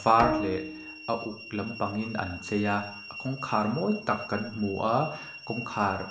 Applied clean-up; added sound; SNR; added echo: none; Bowed string instrument; 6 dB; reverberation time 0.7 s.